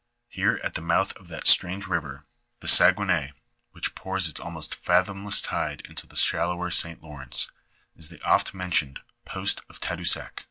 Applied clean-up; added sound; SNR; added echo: none; none; none; none.